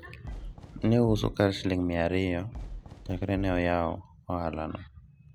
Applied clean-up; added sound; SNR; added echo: none; Fireworks; 12 dB; none.